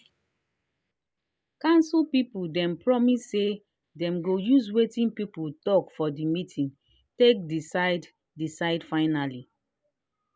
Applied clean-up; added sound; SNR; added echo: none; none; none; none.